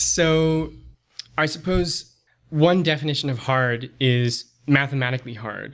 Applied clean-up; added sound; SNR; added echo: none; none; none; none.